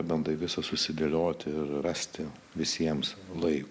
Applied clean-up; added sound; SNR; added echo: none; none; none; none.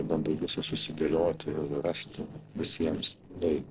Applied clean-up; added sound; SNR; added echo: neural separator model SepFormer DNS4.